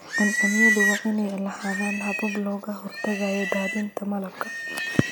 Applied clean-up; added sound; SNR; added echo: none; Livestock, farm animals, working animals; 1 dB; none.